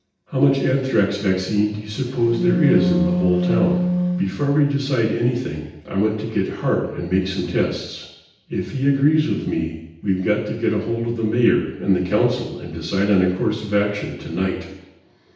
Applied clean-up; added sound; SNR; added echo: none; Wind instrument, woodwind instrument; 1 dB; reverberation time 0.9 s.